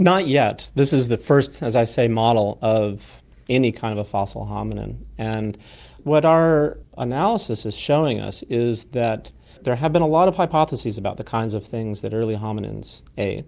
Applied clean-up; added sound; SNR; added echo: none; none; none; none.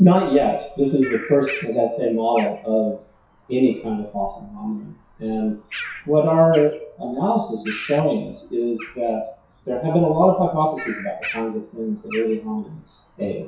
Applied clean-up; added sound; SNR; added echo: classical method WPE with log-MMSE.